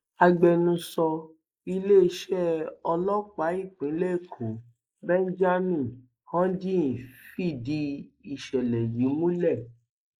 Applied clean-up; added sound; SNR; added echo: neural mask model Resemble Enhance denoiser.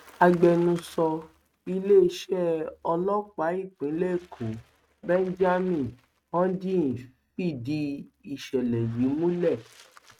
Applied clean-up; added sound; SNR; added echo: neural mask model RNNoise.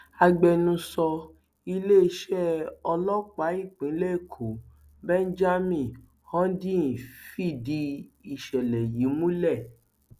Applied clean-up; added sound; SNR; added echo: none; none; none; none.